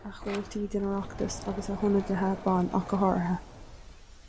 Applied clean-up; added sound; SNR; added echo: none; Sliding door; 12 dB; none.